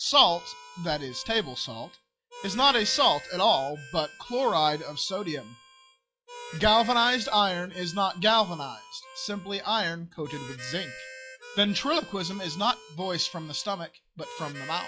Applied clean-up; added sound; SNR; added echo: classical method log-MMSE.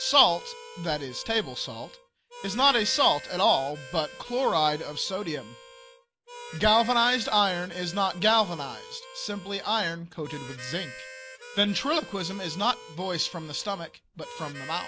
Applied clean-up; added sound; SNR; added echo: none; Harmonica; 16 dB; none.